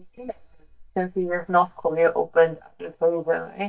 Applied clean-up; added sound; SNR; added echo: neural mask model DeepFilterNet 3.